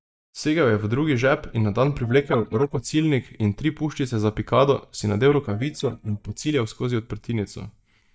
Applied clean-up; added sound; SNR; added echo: neural mask model DeepFilterNet 3.